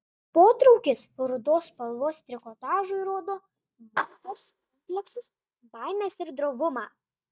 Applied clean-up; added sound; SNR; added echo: neural mask model DeepFilterNet 3.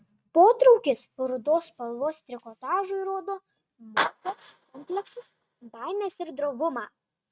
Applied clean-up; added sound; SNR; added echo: neural mask model RNNoise.